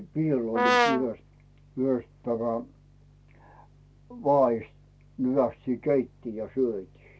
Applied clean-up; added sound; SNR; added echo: none; Brass instrument; -4 dB; none.